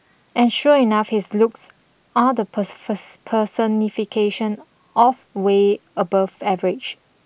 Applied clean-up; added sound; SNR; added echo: none; none; none; none.